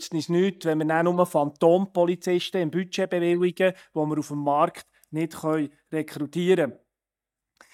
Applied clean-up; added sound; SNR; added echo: neural mask model DeepFilterNet 3.